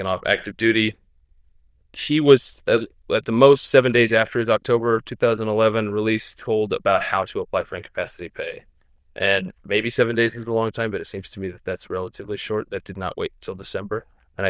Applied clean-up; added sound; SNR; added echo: neural diffusion model UNIVERSE++.